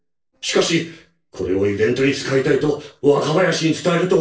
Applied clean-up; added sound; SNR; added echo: neural separator model SepFormer DNS4.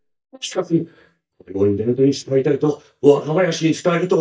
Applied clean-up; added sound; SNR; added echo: neural mask model DeepFilterNet 3.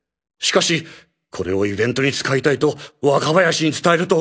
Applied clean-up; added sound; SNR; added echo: none; none; none; none.